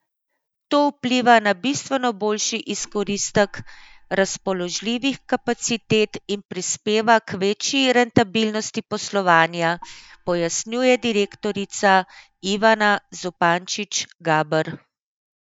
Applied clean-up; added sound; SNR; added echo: neural mask model DeepFilterNet 3.